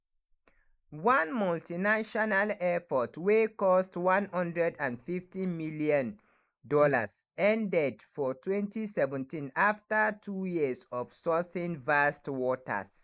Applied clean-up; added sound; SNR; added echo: neural mask model Resemble Enhance denoiser.